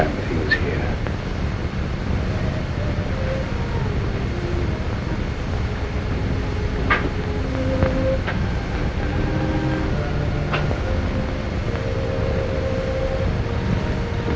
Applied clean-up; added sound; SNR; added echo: none; none; none; none.